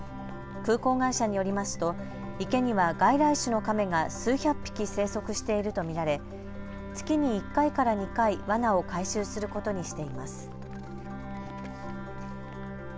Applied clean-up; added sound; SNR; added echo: none; Wind instrument, woodwind instrument; 15 dB; none.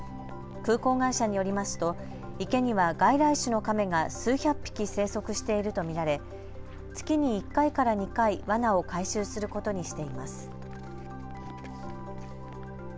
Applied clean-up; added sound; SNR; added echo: none; none; none; none.